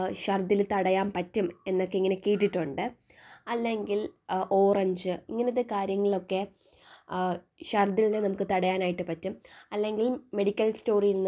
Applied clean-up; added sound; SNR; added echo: none; none; none; none.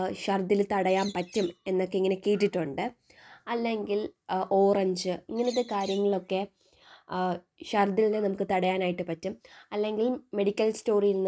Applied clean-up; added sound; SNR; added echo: neural mask model RNNoise.